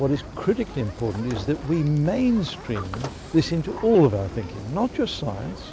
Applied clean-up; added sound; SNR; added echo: none; Sliding door + Fire; 15 dB; none.